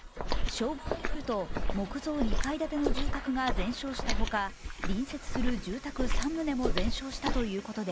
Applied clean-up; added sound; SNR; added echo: neural mask model Resemble Enhance denoiser.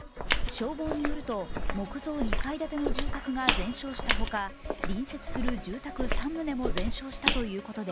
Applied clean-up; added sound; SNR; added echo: none; Walk, footsteps; -3 dB; none.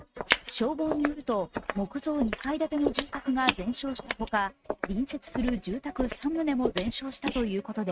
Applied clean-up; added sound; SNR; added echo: neural mask model RNNoise.